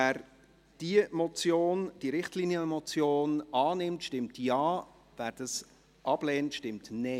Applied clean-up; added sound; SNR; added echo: none; none; none; none.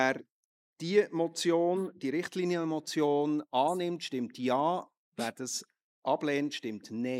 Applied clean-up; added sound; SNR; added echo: neural mask model Resemble Enhance denoiser.